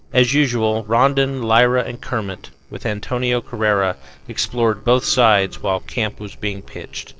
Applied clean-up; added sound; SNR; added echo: neural separator model SepFormer DNS4.